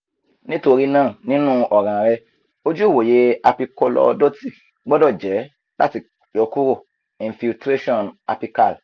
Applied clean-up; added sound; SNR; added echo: none; none; none; none.